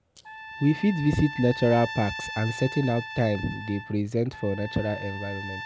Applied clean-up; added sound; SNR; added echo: none; Trumpet; 12 dB; none.